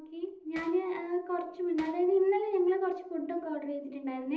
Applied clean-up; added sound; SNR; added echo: neural separator model SepFormer DNS4.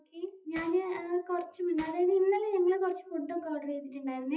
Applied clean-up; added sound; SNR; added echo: classical method WPE with log-MMSE.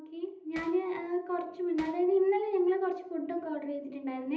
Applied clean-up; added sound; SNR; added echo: none; Hammer; 18 dB; reverberation time 1.2 s.